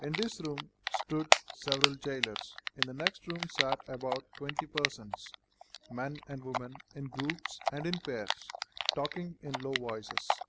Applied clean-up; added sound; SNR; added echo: none; Typing; -3 dB; none.